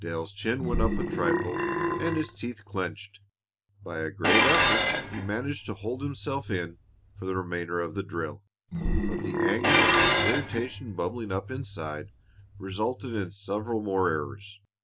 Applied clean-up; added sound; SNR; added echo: none; Burping, eructation + Dishes, pots, and pans; -4 dB; none.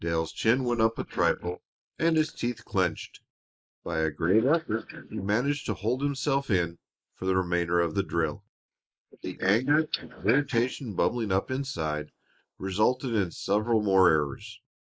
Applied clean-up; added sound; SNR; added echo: neural mask model Resemble Enhance denoiser.